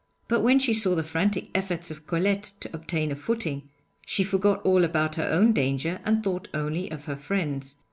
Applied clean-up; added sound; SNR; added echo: none; none; none; none.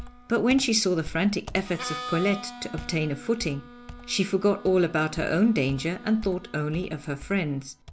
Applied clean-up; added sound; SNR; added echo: none; Harmonica + Computer keyboard; 14 dB; none.